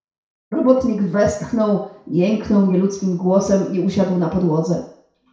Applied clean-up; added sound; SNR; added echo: none; none; none; reverberation time 0.6 s.